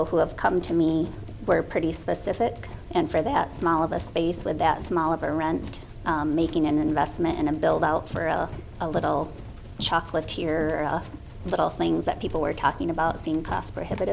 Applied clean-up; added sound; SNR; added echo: none; Run; 17 dB; none.